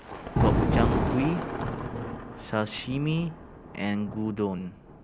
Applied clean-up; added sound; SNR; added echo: none; Thunder; -1 dB; none.